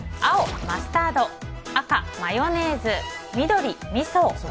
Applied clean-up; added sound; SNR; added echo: none; Splash, splatter; 16 dB; none.